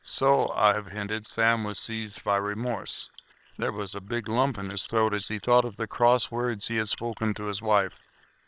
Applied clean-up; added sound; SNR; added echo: neural separator model SepFormer WHAM!.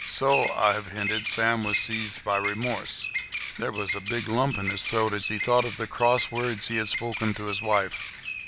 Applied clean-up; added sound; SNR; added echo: none; Bird vocalization, bird call, bird song; 6 dB; none.